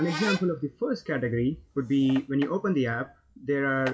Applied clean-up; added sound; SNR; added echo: classical method WPE with log-MMSE.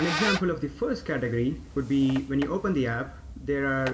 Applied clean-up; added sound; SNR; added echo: none; Squeak; 10 dB; reverberation time 0.6 s.